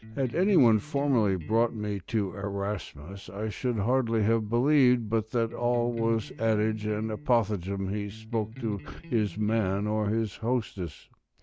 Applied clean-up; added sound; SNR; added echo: none; Electric guitar; 15 dB; none.